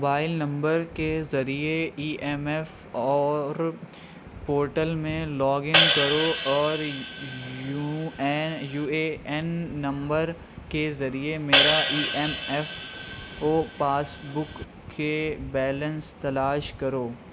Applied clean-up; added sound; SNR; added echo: none; Hi-hat; -4 dB; none.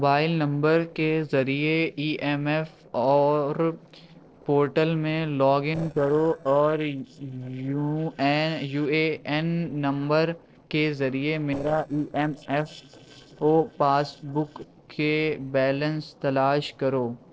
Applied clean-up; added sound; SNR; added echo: neural separator model SepFormer DNS4.